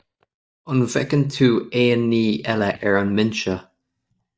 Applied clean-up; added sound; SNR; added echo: neural mask model DeepFilterNet 3.